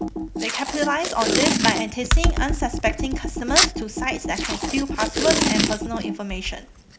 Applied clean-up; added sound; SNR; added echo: none; Packing tape, duct tape + Computer keyboard; -3 dB; none.